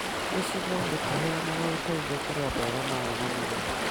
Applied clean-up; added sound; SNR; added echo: none; Stream; -3 dB; none.